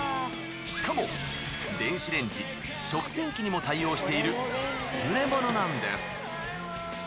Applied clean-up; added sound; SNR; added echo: none; none; none; none.